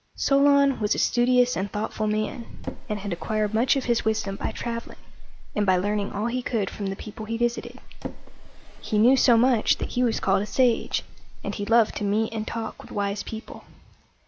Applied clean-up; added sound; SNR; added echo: none; Drawer open or close; 8 dB; none.